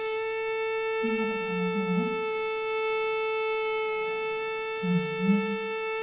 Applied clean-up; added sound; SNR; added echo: none; Bowed string instrument; -4 dB; reverberation time 0.9 s.